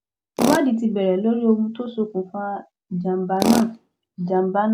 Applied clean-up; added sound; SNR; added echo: none; Tools; 8 dB; none.